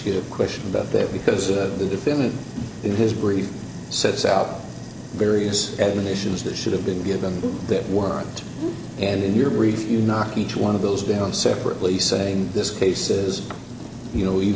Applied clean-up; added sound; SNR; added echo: none; Sink (filling or washing); 20 dB; none.